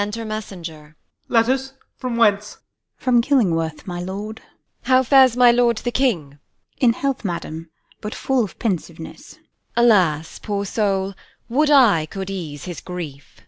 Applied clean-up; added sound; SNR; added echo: none; none; none; none.